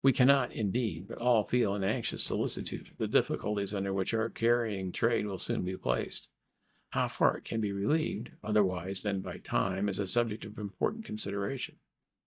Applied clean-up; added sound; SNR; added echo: neural mask model DeepFilterNet 3.